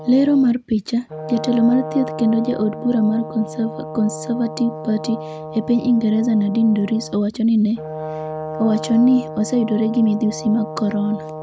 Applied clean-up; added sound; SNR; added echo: none; Brass instrument; 11 dB; none.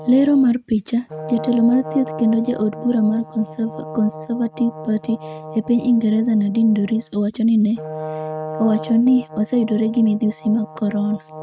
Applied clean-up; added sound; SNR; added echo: neural mask model RNNoise.